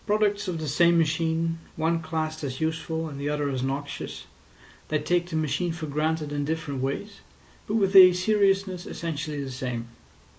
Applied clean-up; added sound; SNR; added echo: none; none; none; none.